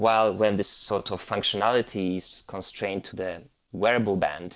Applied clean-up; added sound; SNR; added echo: none; none; none; none.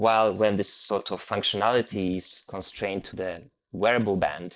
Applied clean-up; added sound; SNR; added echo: neural mask model Resemble Enhance denoiser.